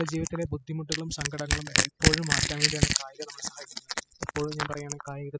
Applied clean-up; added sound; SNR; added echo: classical method spectral subtraction.